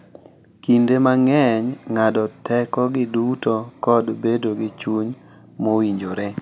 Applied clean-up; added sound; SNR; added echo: none; none; none; none.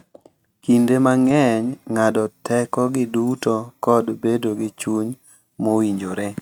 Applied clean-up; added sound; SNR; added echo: neural mask model RNNoise.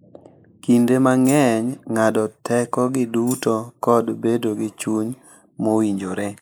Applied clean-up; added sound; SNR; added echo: neural mask model Resemble Enhance denoiser.